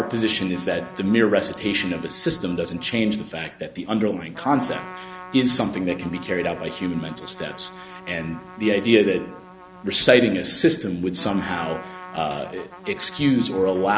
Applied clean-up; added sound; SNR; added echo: none; Trumpet; 18 dB; none.